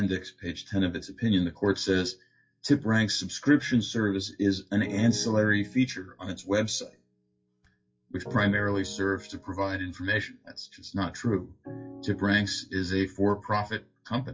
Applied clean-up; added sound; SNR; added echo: classical method WPE with log-MMSE.